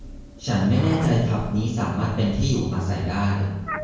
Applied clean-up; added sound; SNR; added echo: none; Meow; 13 dB; reverberation time 1.0 s.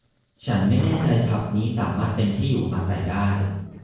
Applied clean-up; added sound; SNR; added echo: neural separator model SepFormer DNS4.